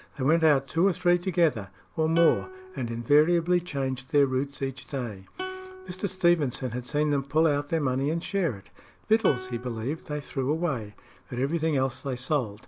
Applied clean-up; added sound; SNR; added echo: none; Plucked string instrument; 17 dB; none.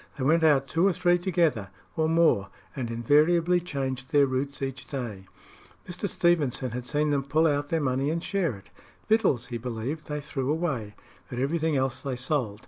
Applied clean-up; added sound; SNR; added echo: none; none; none; none.